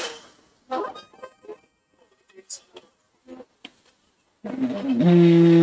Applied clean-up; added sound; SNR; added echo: neural mask model RNNoise.